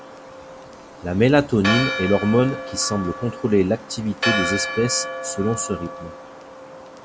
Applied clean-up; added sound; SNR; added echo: none; Church bell; 7 dB; none.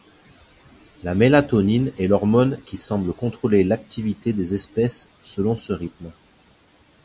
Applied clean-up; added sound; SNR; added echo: none; none; none; none.